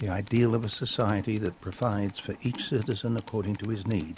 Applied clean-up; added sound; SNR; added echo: none; Tools; 19 dB; none.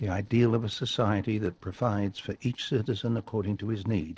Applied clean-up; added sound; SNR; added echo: neural separator model SepFormer DNS4.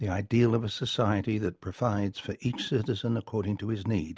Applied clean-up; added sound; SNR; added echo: none; none; none; none.